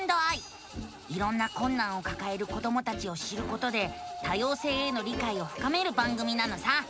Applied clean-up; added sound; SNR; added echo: none; Engine starting / Car; 18 dB; none.